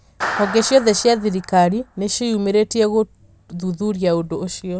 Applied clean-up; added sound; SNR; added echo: none; Clapping; 13 dB; none.